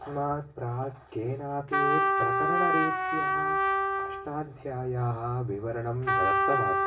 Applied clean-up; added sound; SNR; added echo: none; Trumpet; -4 dB; reverberation time 0.3 s.